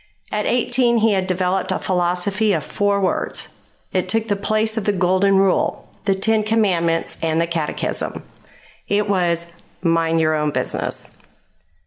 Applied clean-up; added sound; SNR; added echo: none; none; none; none.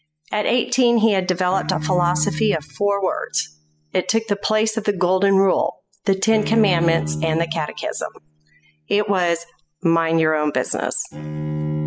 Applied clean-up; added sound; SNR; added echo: classical method spectral subtraction.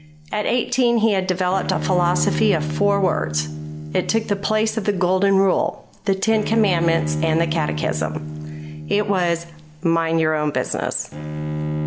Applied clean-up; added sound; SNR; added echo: none; Bowed string instrument; 7 dB; none.